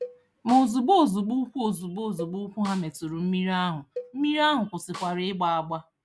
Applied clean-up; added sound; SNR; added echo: none; Snare drum + Cowbell; 17 dB; none.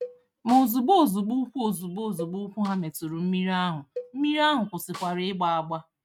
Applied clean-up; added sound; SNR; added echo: neural mask model RNNoise.